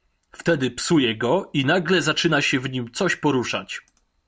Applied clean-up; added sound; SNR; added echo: none; none; none; none.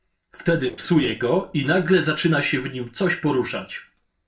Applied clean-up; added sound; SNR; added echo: neural separator model SepFormer DNS4.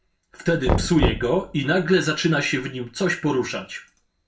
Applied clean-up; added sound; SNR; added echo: none; Knock; 5 dB; reverberation time 0.2 s.